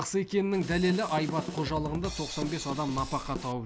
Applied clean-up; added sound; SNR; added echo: none; Drum kit; 9 dB; none.